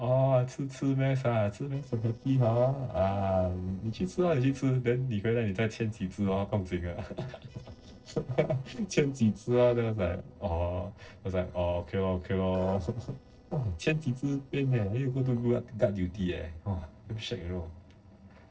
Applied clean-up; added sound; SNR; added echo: neural separator model SepFormer DNS4.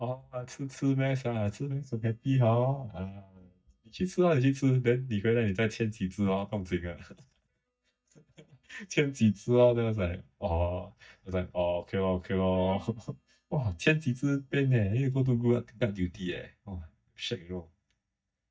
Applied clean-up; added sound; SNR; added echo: neural mask model DeepFilterNet 3.